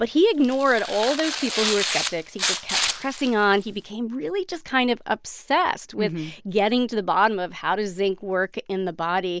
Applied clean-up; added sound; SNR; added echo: none; Tearing; 5 dB; none.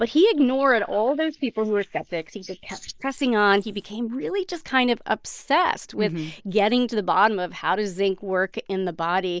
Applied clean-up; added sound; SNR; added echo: neural mask model Resemble Enhance denoiser.